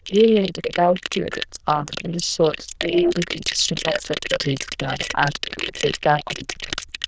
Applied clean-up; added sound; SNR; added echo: neural diffusion model UNIVERSE++.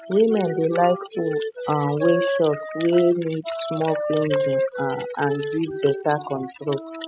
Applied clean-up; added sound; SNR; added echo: classical method spectral subtraction.